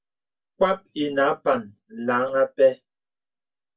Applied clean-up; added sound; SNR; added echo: none; none; none; reverberation time 0.1 s.